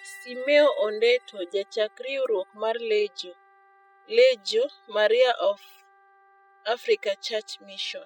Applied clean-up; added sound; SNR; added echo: classical method spectral subtraction.